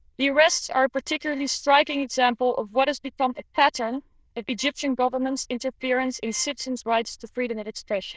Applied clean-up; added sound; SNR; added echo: neural diffusion model UNIVERSE++.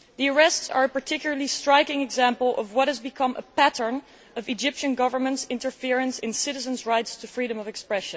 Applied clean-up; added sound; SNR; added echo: none; none; none; none.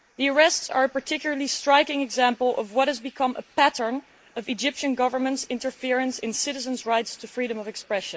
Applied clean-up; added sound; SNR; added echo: neural mask model Resemble Enhance denoiser.